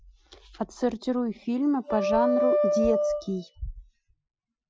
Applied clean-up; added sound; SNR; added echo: classical method Wiener filter.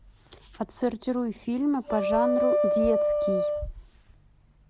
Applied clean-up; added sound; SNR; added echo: none; Wind instrument, woodwind instrument; -3 dB; none.